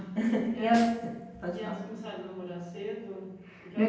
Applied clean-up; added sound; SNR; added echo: none; Snare drum; 19 dB; reverberation time 0.9 s.